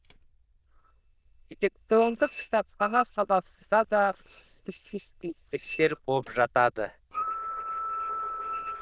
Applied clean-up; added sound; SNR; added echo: neural diffusion model UNIVERSE++.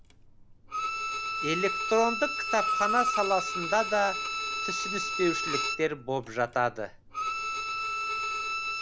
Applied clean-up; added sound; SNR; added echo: none; Bowed string instrument; 1 dB; none.